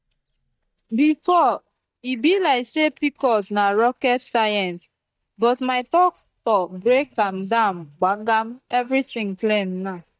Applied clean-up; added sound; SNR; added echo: neural mask model DeepFilterNet 3.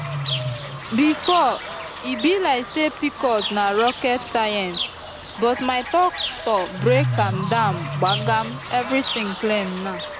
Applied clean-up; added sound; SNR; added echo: none; Bird / Fowl; 6 dB; none.